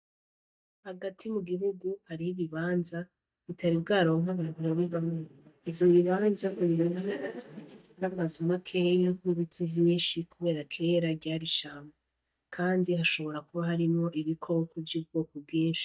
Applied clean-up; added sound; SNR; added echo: neural mask model DeepFilterNet 3.